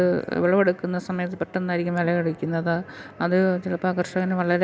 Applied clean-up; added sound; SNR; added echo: none; none; none; none.